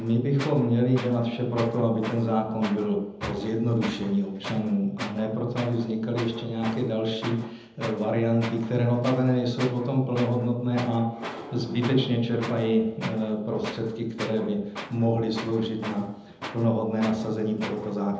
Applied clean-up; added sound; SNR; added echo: none; Tools; 14 dB; reverberation time 0.8 s.